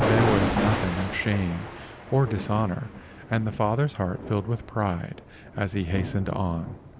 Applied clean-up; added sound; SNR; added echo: none; Thunder; 4 dB; none.